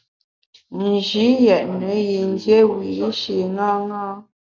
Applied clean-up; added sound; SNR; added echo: none; none; none; none.